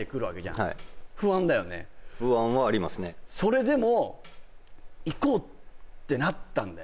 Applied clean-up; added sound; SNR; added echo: none; Tambourine; 16 dB; none.